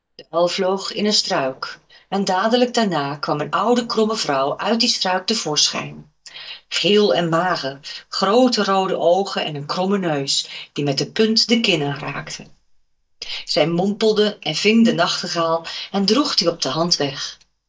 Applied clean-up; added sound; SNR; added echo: neural mask model DeepFilterNet 3.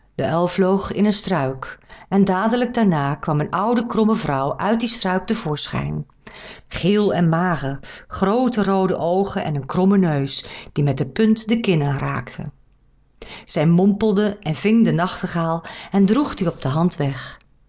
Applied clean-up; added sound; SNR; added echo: none; none; none; none.